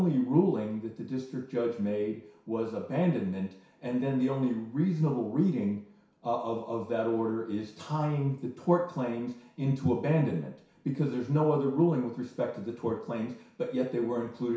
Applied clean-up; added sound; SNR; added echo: none; none; none; reverberation time 0.6 s.